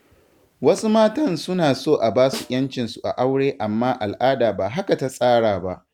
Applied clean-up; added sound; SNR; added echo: none; Snare drum; 18 dB; none.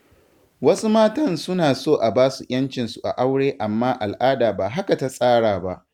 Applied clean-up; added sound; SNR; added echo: none; none; none; none.